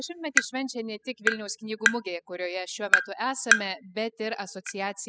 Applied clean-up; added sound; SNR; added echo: classical method spectral subtraction.